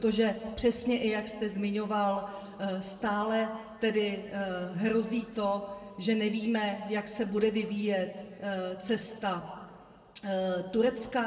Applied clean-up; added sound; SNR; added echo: none; none; none; reverberation time 1.6 s.